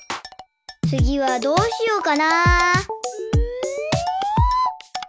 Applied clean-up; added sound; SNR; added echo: none; none; none; none.